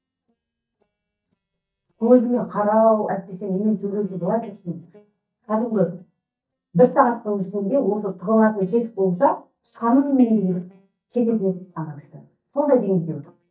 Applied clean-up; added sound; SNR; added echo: neural mask model DeepFilterNet 3.